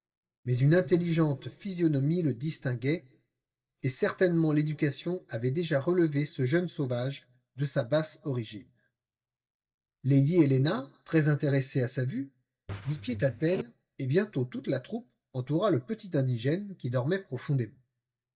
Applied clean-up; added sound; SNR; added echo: neural mask model DeepFilterNet 3.